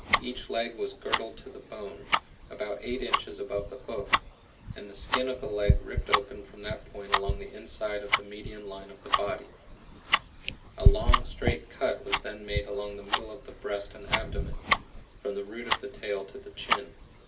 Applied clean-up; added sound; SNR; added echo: none; Tick-tock; -5 dB; reverberation time 0.3 s.